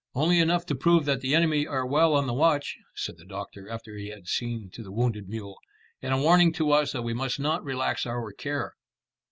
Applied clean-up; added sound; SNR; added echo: none; none; none; none.